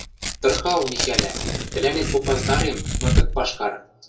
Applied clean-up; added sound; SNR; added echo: none; Tearing; -1 dB; reverberation time 0.2 s.